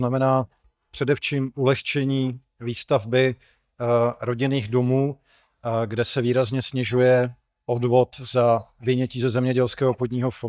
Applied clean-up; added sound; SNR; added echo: neural mask model DeepFilterNet 3.